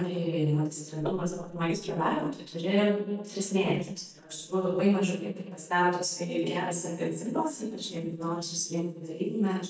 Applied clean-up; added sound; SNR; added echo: neural mask model DeepFilterNet 3.